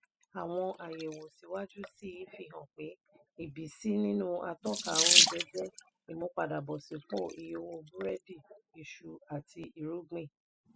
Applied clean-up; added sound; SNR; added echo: classical method spectral subtraction.